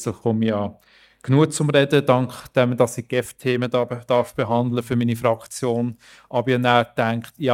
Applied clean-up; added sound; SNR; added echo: neural mask model DeepFilterNet 3.